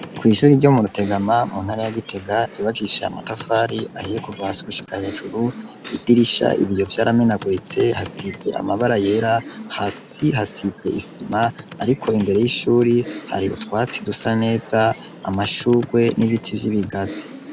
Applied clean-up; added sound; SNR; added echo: none; Computer keyboard; 16 dB; none.